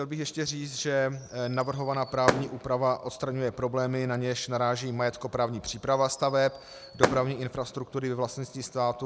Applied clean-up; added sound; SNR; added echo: none; Fireworks; 5 dB; none.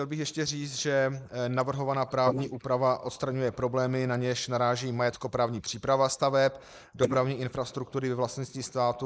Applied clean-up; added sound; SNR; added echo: neural mask model Resemble Enhance denoiser.